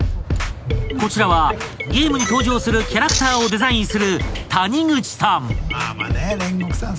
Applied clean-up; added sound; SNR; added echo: none; none; none; none.